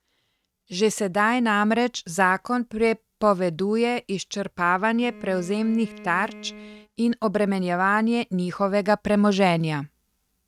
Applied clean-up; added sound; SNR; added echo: neural mask model RNNoise.